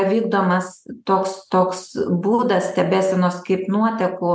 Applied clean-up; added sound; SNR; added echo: none; none; none; none.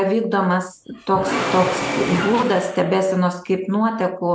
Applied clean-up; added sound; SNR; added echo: none; Engine / Mechanisms; 6 dB; none.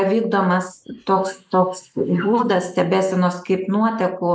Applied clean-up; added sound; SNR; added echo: neural mask model Resemble Enhance denoiser.